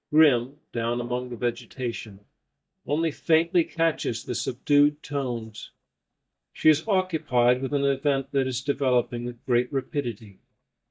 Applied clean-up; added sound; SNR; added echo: neural mask model DeepFilterNet 3.